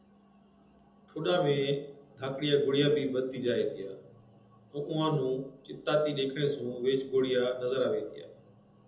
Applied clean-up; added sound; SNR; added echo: none; none; none; reverberation time 0.9 s.